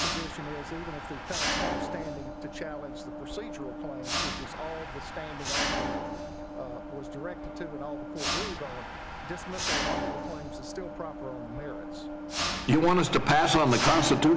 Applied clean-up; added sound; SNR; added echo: none; Mechanisms; 3 dB; none.